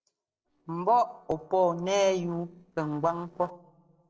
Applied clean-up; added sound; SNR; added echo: neural separator model SepFormer DNS4.